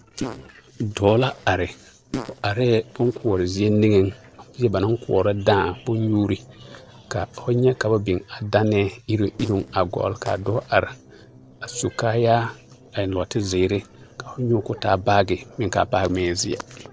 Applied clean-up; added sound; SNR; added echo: neural separator model SepFormer DNS4.